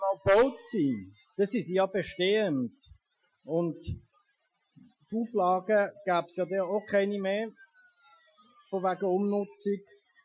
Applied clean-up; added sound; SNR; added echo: classical method Wiener filter.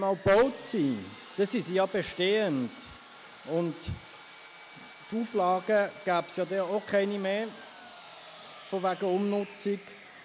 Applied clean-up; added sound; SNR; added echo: none; Sawing; 16 dB; none.